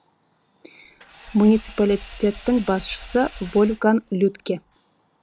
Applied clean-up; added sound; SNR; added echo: none; Engine / Vehicle; 18 dB; none.